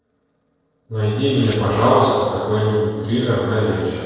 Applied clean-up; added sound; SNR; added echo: neural separator model SepFormer DNS4.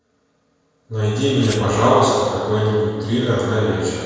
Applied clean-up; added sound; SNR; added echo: none; Glass; 20 dB; reverberation time 1.9 s.